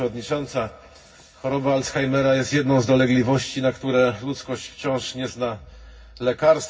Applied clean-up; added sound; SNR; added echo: none; none; none; reverberation time 0.4 s.